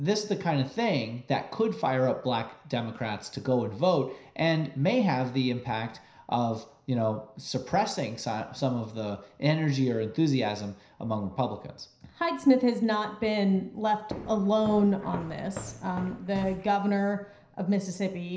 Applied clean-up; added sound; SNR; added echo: none; Walk, footsteps; 14 dB; reverberation time 0.5 s.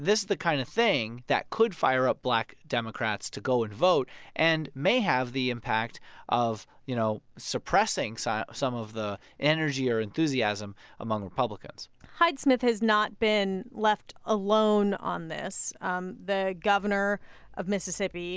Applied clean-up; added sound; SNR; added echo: none; none; none; none.